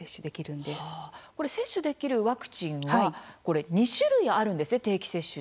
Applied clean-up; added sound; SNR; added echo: none; none; none; none.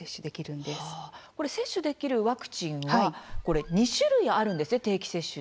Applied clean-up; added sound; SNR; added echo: none; Squeak; 12 dB; none.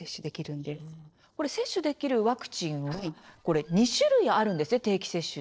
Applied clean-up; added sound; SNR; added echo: neural separator model SepFormer DNS4.